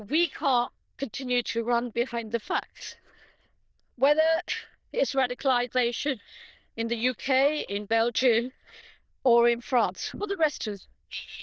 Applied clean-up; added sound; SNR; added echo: neural diffusion model UNIVERSE++.